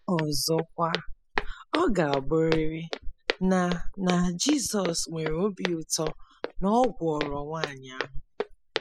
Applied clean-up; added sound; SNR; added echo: classical method spectral subtraction.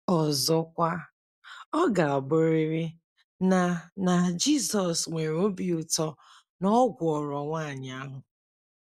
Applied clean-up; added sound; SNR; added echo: none; none; none; none.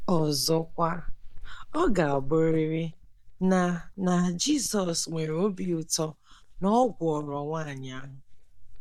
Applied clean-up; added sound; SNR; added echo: neural mask model DeepFilterNet 3.